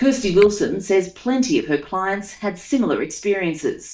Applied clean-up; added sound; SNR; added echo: neural mask model DeepFilterNet 3.